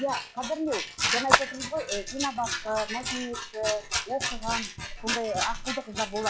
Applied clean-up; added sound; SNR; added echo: classical method log-MMSE.